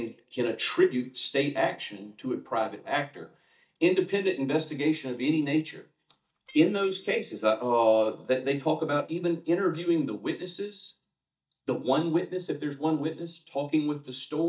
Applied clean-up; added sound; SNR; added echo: neural mask model DeepFilterNet 3.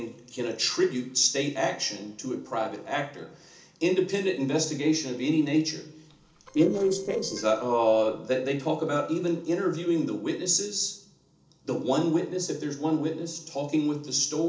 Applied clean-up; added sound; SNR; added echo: neural separator model SepFormer DNS4.